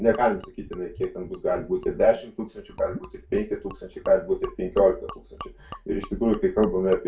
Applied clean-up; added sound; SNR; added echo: none; Gurgling / Liquid; 18 dB; reverberation time 0.2 s.